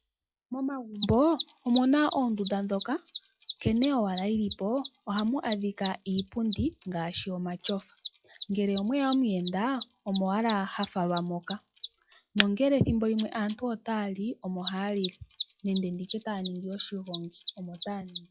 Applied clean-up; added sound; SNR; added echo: classical method log-MMSE.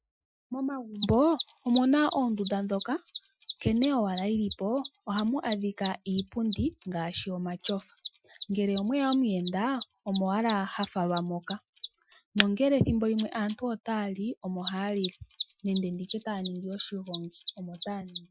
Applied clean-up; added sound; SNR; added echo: classical method Wiener filter.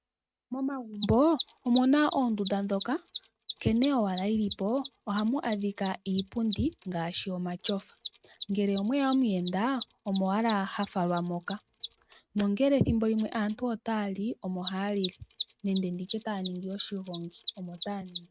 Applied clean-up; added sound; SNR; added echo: neural mask model RNNoise.